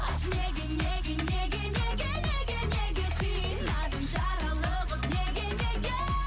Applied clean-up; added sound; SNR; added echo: none; none; none; none.